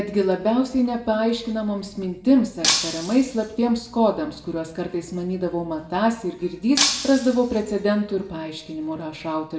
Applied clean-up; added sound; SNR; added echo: none; Shatter; 3 dB; reverberation time 0.6 s.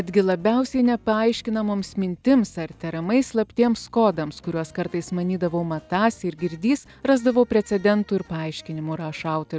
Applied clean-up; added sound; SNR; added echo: none; none; none; none.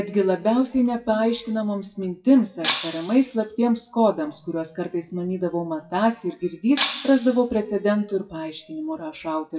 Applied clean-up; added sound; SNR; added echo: classical method WPE with log-MMSE.